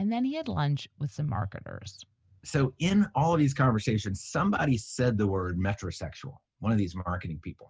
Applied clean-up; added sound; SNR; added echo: none; none; none; none.